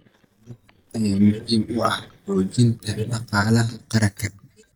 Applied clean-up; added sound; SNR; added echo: neural mask model DeepFilterNet 3.